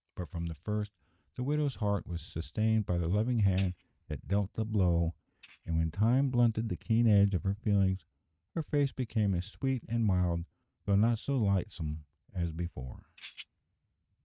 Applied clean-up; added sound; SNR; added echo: neural mask model RNNoise.